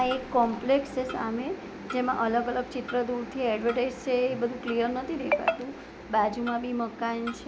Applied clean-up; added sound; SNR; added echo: none; Clock; 18 dB; none.